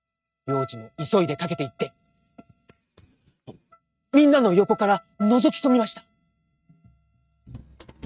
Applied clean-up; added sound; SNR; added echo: neural mask model RNNoise.